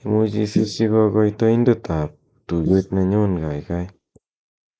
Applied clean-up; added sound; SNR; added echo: neural mask model Resemble Enhance denoiser.